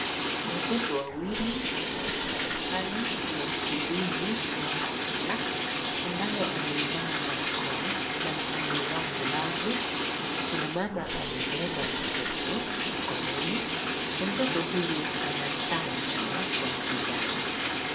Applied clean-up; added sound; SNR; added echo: none; Bathtub (filling or washing); -5 dB; reverberation time 1.4 s.